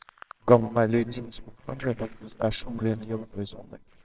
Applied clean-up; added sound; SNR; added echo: neural separator model SepFormer WHAMR!.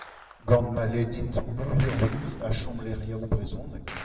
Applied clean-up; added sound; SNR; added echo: none; Gunshot, gunfire; 18 dB; reverberation time 1.5 s.